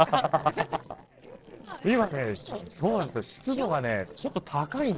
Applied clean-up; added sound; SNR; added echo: neural separator model SepFormer DNS4.